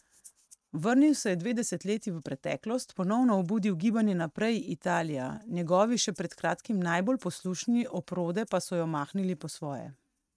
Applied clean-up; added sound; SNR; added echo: neural mask model RNNoise.